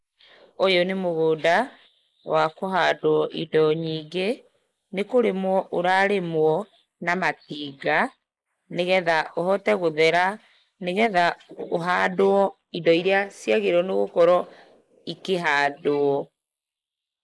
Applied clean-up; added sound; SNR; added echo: neural mask model Resemble Enhance denoiser.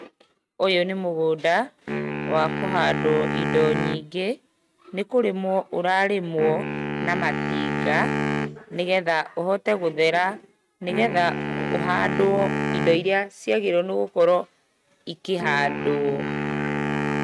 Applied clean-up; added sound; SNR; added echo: neural mask model RNNoise.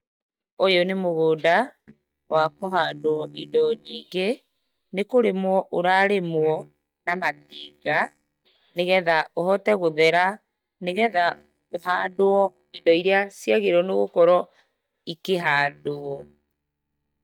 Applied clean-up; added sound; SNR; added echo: neural mask model DeepFilterNet 3.